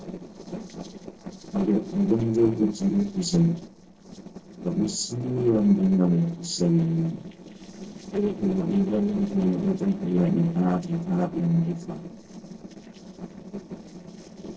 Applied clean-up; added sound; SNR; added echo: neural separator model SepFormer DNS4.